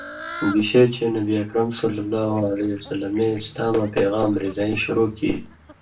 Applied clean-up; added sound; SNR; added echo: none; Fowl; 17 dB; reverberation time 0.2 s.